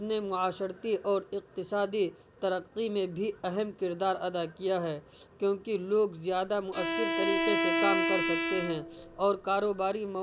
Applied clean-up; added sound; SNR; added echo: none; Bowed string instrument; 0 dB; none.